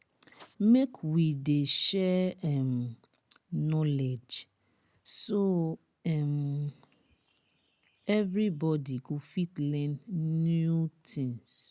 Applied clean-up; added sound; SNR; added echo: none; none; none; none.